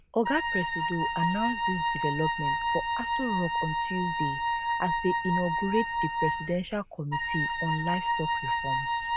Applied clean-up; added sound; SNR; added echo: none; Wind instrument, woodwind instrument; -2 dB; none.